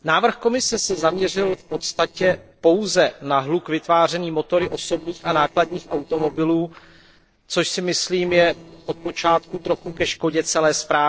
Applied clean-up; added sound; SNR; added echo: neural separator model SepFormer DNS4.